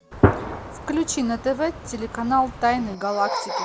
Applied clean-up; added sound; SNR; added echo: none; Gunshot, gunfire; 2 dB; none.